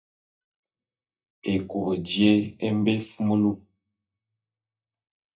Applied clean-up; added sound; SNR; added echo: neural mask model DeepFilterNet 3.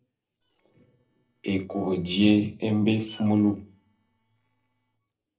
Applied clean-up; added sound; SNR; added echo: neural separator model SepFormer DNS4.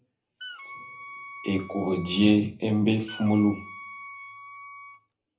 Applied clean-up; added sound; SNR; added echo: none; Wind instrument, woodwind instrument; 16 dB; reverberation time 0.3 s.